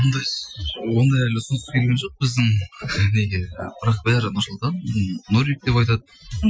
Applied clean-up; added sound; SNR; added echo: classical method Wiener filter.